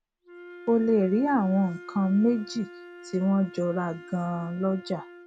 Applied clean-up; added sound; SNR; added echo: none; Wind instrument, woodwind instrument; 18 dB; none.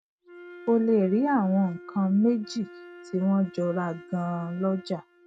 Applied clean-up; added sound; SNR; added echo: neural mask model RNNoise.